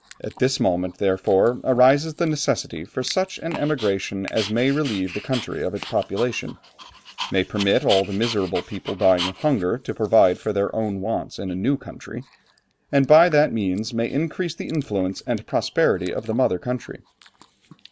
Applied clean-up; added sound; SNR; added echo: none; Dog; 17 dB; none.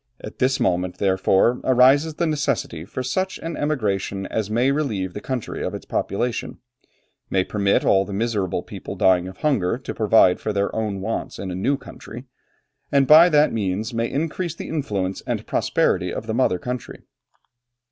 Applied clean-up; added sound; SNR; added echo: none; none; none; none.